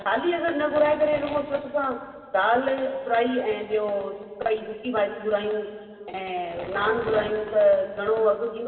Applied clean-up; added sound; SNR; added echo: none; none; none; reverberation time 2.5 s.